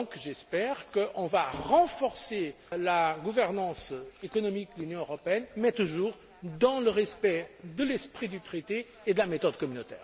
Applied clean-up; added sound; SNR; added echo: none; none; none; none.